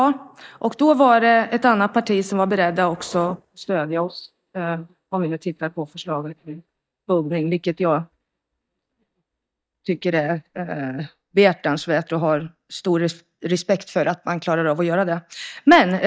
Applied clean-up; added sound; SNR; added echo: neural mask model DeepFilterNet 3.